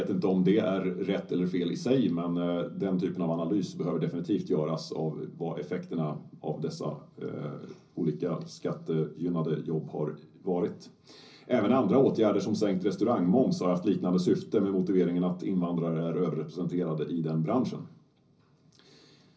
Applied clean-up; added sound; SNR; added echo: none; none; none; reverberation time 0.5 s.